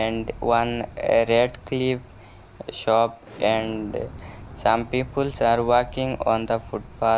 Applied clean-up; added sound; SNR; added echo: none; Explosion; 17 dB; none.